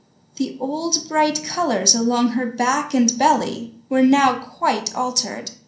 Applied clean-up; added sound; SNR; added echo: none; none; none; reverberation time 0.6 s.